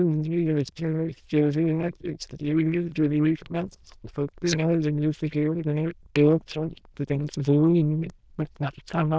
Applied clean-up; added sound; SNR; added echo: neural diffusion model UNIVERSE++.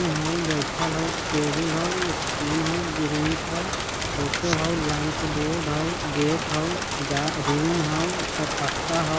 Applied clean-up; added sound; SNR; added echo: none; Rain; 1 dB; none.